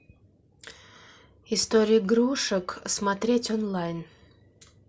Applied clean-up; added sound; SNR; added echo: none; none; none; none.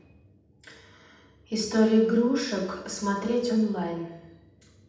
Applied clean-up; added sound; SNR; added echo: none; none; none; reverberation time 0.8 s.